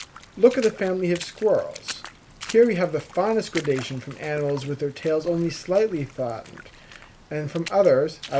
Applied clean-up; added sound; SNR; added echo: none; Water / Splash, splatter; 18 dB; none.